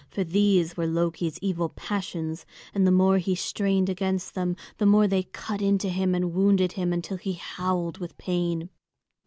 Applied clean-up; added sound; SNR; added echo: none; none; none; none.